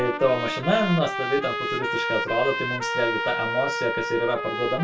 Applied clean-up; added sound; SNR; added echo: none; Trumpet; 3 dB; reverberation time 0.2 s.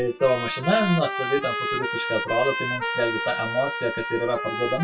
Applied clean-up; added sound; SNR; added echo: classical method WPE with log-MMSE.